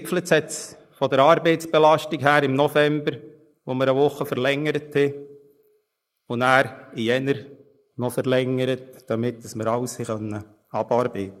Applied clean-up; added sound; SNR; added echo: neural mask model Resemble Enhance denoiser.